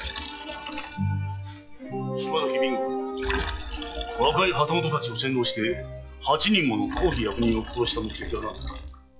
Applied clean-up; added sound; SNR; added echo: classical method log-MMSE.